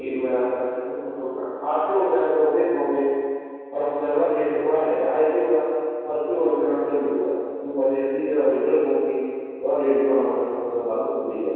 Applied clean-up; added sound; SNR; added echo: none; none; none; reverberation time 2.2 s.